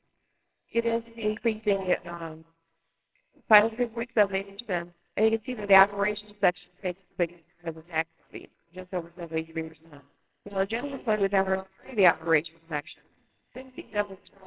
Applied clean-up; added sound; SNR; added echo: neural separator model SepFormer WHAMR!.